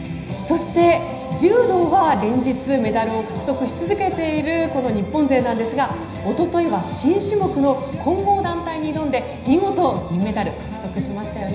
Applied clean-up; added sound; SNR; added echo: none; none; none; reverberation time 0.9 s.